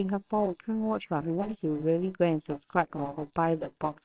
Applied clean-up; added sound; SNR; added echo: neural separator model SepFormer WHAMR!.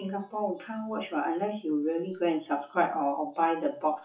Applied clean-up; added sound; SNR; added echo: classical method WPE with log-MMSE.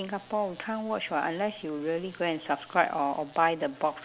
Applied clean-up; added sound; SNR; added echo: none; none; none; none.